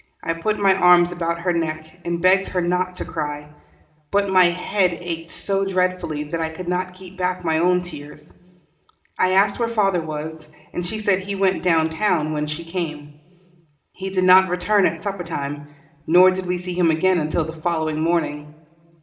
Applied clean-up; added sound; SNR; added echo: none; none; none; reverberation time 1.2 s.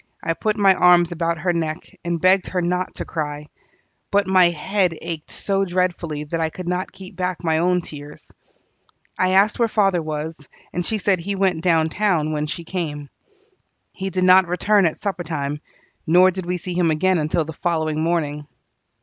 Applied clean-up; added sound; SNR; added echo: none; none; none; none.